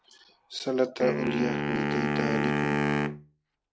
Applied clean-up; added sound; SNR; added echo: none; Wind instrument, woodwind instrument; -2 dB; none.